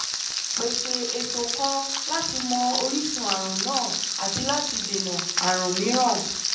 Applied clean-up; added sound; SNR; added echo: none; Frying (food); -1 dB; reverberation time 0.6 s.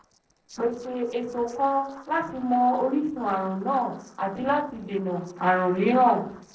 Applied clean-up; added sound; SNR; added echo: neural separator model SepFormer DNS4.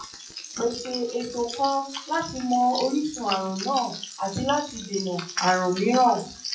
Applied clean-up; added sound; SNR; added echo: classical method WPE with log-MMSE.